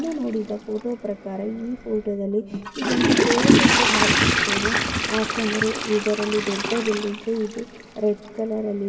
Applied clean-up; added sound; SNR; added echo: none; Toilet flush / Water; -2 dB; reverberation time 2.1 s.